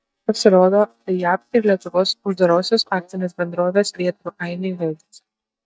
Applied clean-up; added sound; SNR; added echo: neural mask model DeepFilterNet 3.